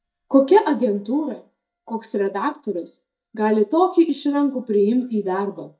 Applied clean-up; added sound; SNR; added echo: neural mask model DeepFilterNet 3.